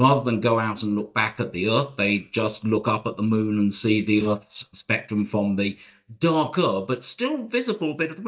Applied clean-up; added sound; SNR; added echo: neural mask model DeepFilterNet 3.